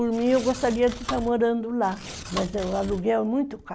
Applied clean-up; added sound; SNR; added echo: none; Tearing + Domestic sounds, home sounds; 13 dB; none.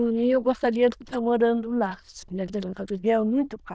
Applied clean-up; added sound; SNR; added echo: neural diffusion model UNIVERSE++.